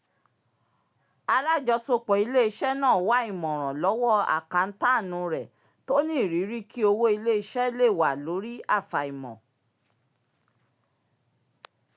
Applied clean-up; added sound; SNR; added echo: none; none; none; none.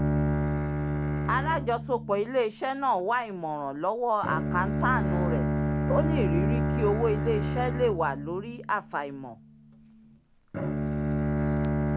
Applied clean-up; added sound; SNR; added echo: none; Bowed string instrument; -1 dB; none.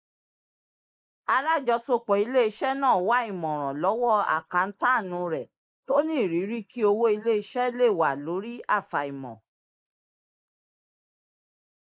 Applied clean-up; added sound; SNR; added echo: neural mask model Resemble Enhance denoiser.